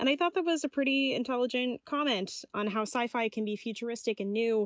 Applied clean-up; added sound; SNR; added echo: none; none; none; none.